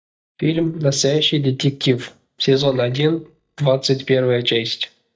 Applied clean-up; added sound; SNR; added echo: neural mask model DeepFilterNet 3.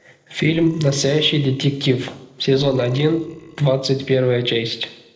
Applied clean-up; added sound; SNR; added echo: neural separator model SepFormer DNS4.